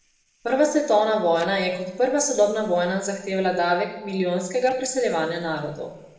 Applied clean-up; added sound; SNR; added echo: neural separator model SepFormer DNS4.